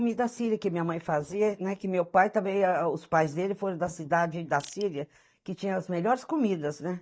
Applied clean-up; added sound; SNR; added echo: neural mask model DeepFilterNet 3.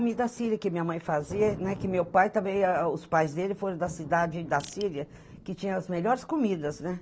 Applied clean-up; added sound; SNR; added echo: none; Crushing + Thunder; 17 dB; none.